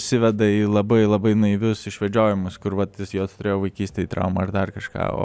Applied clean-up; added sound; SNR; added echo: none; none; none; none.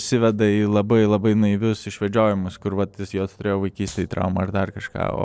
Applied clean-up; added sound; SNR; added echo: neural separator model SepFormer DNS4.